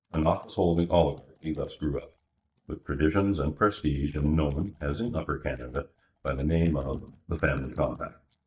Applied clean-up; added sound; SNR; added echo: neural mask model DeepFilterNet 3.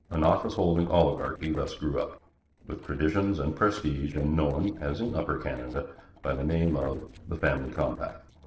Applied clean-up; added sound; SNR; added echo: neural separator model SepFormer DNS4.